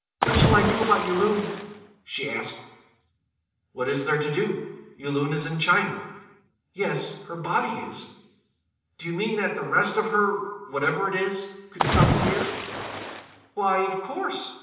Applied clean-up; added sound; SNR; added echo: none; Splash, splatter; -2 dB; reverberation time 0.8 s.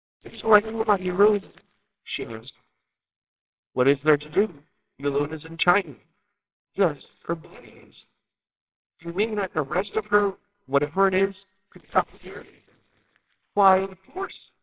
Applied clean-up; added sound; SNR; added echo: neural separator model SepFormer WHAMR!.